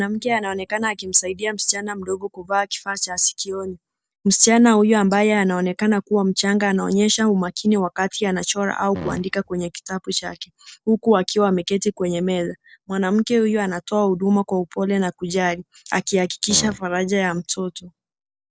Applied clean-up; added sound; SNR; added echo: neural separator model SepFormer DNS4.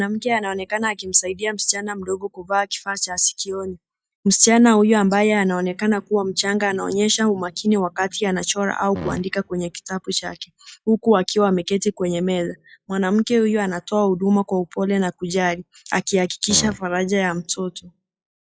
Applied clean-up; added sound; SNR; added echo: classical method log-MMSE.